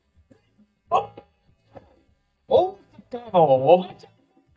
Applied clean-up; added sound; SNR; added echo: neural mask model DeepFilterNet 3.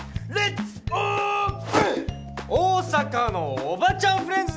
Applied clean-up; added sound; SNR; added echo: none; none; none; none.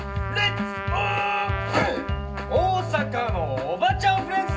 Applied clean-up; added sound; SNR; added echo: none; Trumpet; 10 dB; reverberation time 0.4 s.